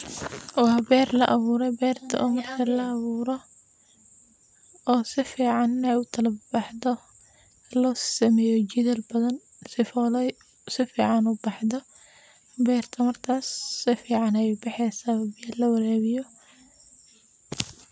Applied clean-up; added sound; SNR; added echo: none; none; none; none.